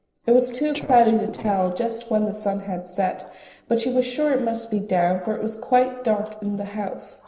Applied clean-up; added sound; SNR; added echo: neural separator model SepFormer DNS4.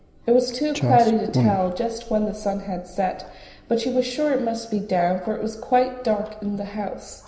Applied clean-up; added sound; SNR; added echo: none; Clock; 9 dB; reverberation time 0.9 s.